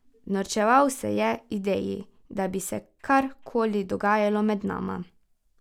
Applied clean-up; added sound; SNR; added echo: none; none; none; none.